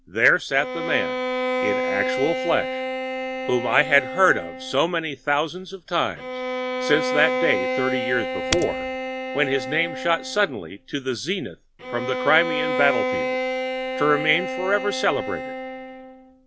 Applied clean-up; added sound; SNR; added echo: none; Bowed string instrument + Typing; 3 dB; none.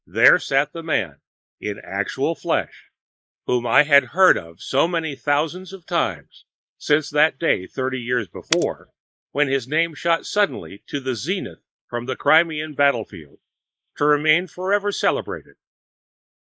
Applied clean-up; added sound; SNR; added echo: neural mask model Resemble Enhance denoiser.